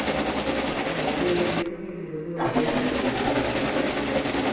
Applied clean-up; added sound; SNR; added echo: none; Engine starting; -4 dB; reverberation time 2.0 s.